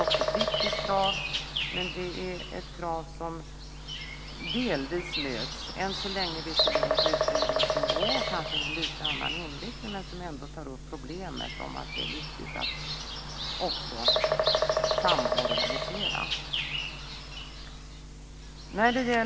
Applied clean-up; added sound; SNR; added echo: none; Bird vocalization, bird call, bird song; -3 dB; none.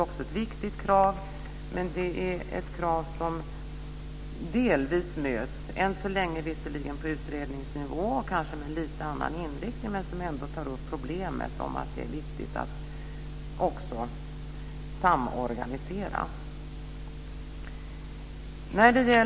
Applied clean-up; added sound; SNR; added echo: none; none; none; none.